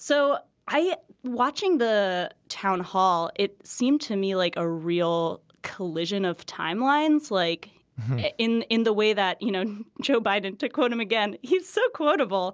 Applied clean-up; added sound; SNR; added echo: none; none; none; none.